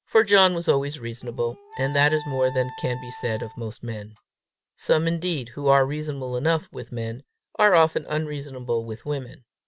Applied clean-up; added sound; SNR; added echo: none; Wind instrument, woodwind instrument; 16 dB; none.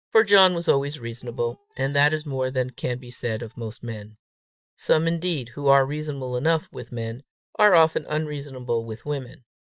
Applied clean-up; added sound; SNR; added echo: neural mask model DeepFilterNet 3.